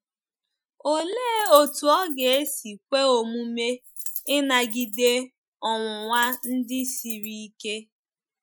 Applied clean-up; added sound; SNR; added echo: classical method Wiener filter.